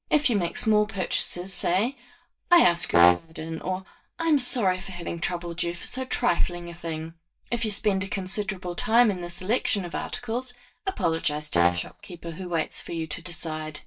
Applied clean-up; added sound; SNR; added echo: neural mask model DeepFilterNet 3.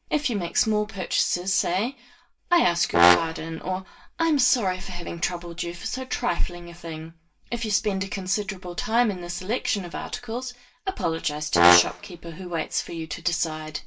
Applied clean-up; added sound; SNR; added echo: none; Brass instrument; -4 dB; reverberation time 0.2 s.